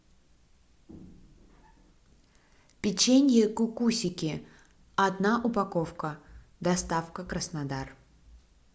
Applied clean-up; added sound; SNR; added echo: none; none; none; none.